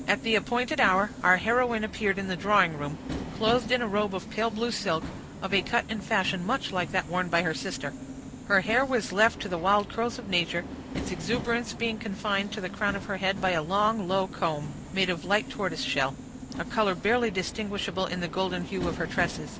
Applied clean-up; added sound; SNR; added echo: none; Subway, metro, underground; 10 dB; none.